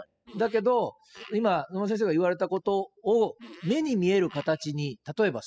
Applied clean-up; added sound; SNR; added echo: classical method spectral subtraction.